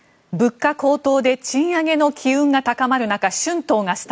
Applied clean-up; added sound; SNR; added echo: none; none; none; none.